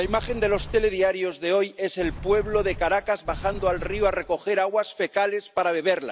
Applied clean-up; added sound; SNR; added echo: none; Sliding door; 11 dB; none.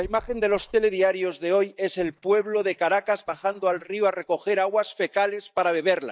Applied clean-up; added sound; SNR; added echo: neural mask model DeepFilterNet 3.